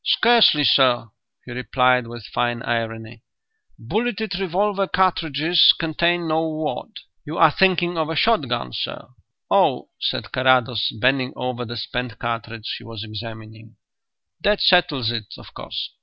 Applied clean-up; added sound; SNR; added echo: none; none; none; none.